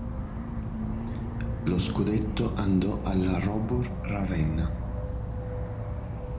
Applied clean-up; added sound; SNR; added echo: none; Insect / Frog; 1 dB; reverberation time 0.3 s.